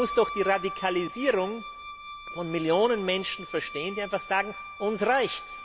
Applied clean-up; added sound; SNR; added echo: none; Wind instrument, woodwind instrument; 11 dB; none.